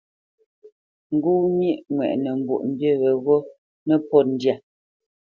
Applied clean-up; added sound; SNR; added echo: none; none; none; none.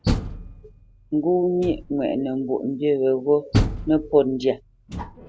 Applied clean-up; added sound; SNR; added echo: none; Door; 6 dB; none.